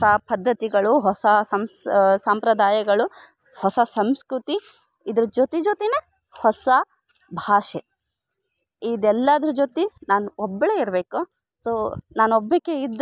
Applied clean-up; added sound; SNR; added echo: none; none; none; none.